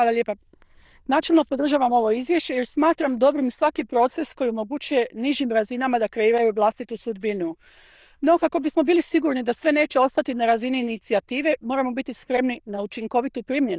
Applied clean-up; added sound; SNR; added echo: neural diffusion model UNIVERSE++.